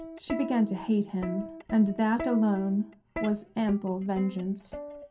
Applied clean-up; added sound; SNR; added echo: none; Plucked string instrument; 11 dB; reverberation time 0.3 s.